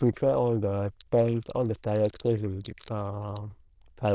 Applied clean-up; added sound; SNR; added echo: neural diffusion model UNIVERSE++.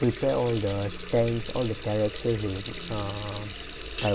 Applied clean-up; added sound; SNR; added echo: none; Water tap, faucet; 10 dB; none.